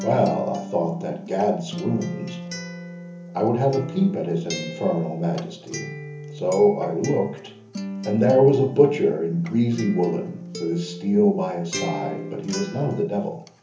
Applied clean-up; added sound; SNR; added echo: none; Acoustic guitar; 11 dB; reverberation time 0.8 s.